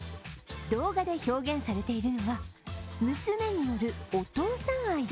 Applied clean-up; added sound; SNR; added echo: none; none; none; none.